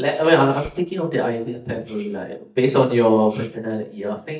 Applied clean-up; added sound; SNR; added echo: neural mask model DeepFilterNet 3.